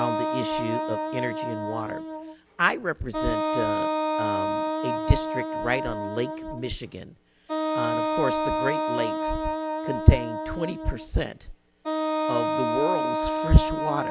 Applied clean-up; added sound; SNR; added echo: none; Wind instrument, woodwind instrument; 1 dB; none.